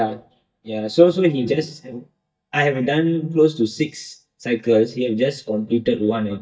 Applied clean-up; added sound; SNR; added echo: neural mask model DeepFilterNet 3.